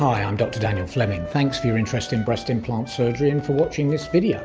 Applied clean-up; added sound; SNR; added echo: none; Wind instrument, woodwind instrument; 15 dB; none.